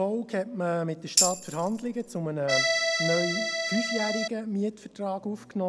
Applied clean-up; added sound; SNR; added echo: none; Accordion + Tambourine; -4 dB; none.